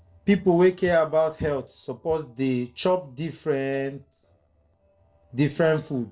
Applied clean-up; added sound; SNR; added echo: neural separator model SepFormer DNS4.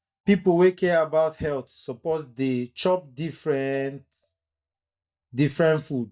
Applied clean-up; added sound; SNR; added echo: neural mask model DeepFilterNet 3.